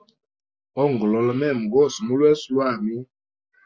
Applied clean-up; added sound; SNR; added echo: none; none; none; none.